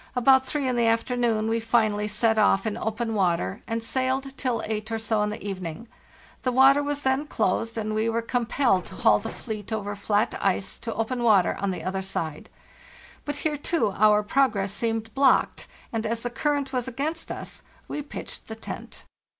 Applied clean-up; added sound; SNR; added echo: none; Mechanisms; 15 dB; none.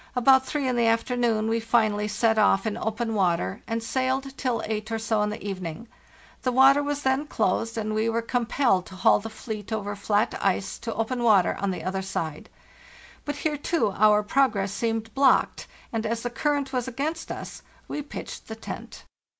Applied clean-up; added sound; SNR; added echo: none; none; none; none.